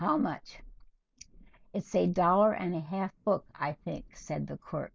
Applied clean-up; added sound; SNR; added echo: neural mask model Resemble Enhance denoiser.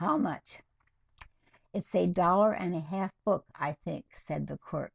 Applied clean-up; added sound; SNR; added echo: none; none; none; none.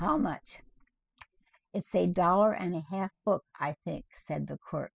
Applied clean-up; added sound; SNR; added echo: classical method spectral subtraction.